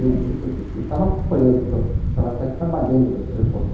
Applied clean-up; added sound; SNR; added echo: none; Thunder / Bicycle; 2 dB; reverberation time 0.8 s.